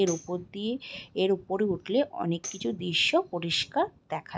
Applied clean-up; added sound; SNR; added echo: none; Tambourine; 18 dB; none.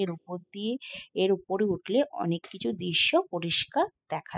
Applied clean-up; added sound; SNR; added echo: classical method spectral subtraction.